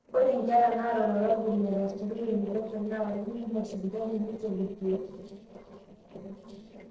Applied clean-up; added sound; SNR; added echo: neural separator model SepFormer DNS4.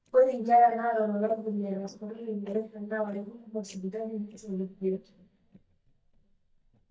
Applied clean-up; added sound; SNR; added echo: neural mask model DeepFilterNet 3.